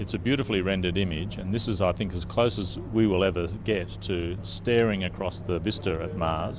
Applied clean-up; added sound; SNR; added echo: none; Microwave oven; 11 dB; none.